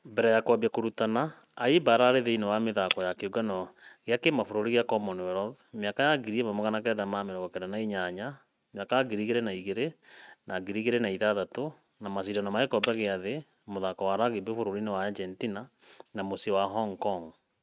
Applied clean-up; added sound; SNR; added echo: neural mask model RNNoise.